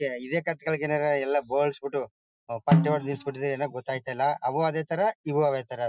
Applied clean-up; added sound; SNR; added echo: classical method Wiener filter.